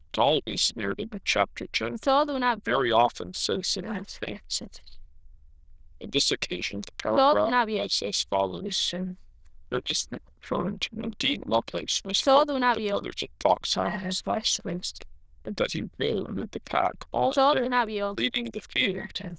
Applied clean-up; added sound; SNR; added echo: neural diffusion model UNIVERSE++.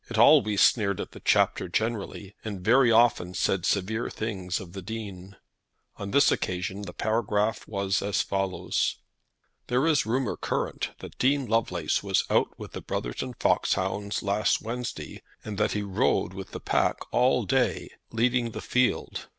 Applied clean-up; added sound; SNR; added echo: none; none; none; none.